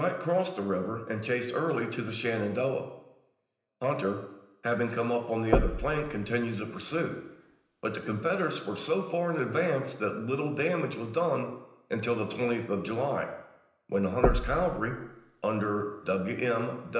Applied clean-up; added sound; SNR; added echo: none; Knock; 3 dB; reverberation time 0.9 s.